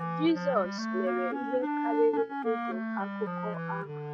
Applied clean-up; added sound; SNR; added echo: neural mask model RNNoise.